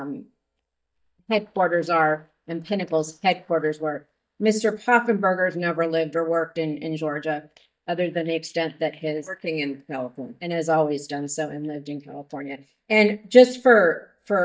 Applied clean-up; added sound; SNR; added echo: neural mask model DeepFilterNet 3.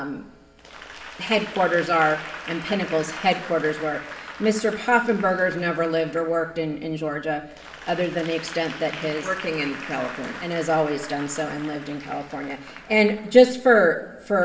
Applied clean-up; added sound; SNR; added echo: none; Applause / Crowd; 15 dB; reverberation time 0.9 s.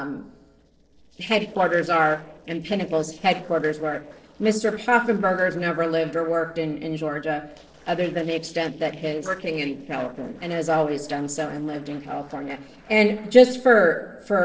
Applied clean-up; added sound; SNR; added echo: neural separator model SepFormer DNS4.